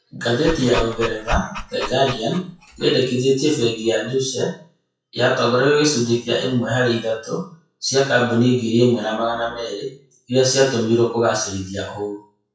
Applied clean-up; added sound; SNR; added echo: classical method WPE with log-MMSE.